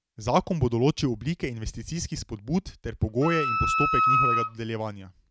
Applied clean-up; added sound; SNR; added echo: none; Wind instrument, woodwind instrument; -3 dB; none.